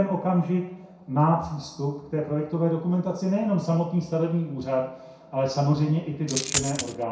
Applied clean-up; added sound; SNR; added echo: none; Coin (dropping); 4 dB; reverberation time 0.6 s.